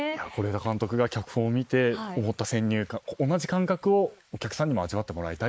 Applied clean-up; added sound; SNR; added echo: neural mask model Resemble Enhance denoiser.